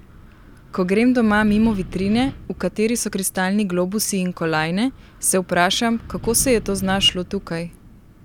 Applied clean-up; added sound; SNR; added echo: none; Wind; 16 dB; none.